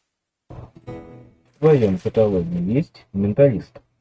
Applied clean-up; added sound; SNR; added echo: neural mask model RNNoise.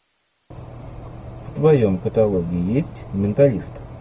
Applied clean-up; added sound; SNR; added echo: none; none; none; none.